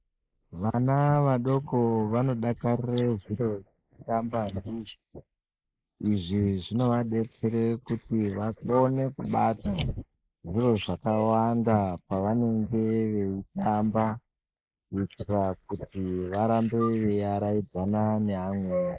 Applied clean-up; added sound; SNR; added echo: neural mask model Resemble Enhance denoiser.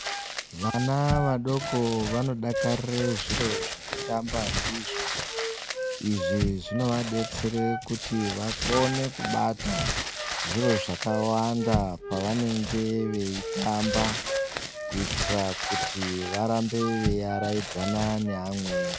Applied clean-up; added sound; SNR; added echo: none; Crumpling, crinkling + Wind instrument, woodwind instrument; 3 dB; none.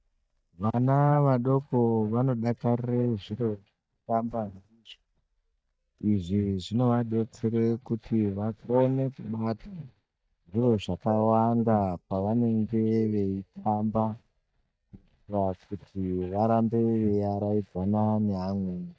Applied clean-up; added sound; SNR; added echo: neural mask model DeepFilterNet 3.